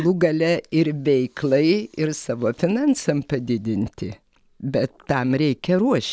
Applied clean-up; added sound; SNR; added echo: none; none; none; none.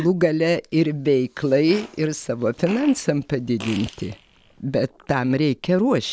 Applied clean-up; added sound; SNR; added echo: none; Fart; 19 dB; none.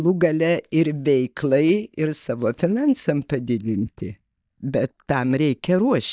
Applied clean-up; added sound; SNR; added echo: neural mask model DeepFilterNet 3.